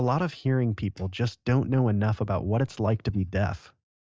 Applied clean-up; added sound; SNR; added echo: neural mask model DeepFilterNet 3.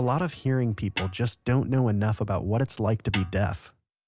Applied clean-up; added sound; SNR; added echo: none; Snare drum; 11 dB; none.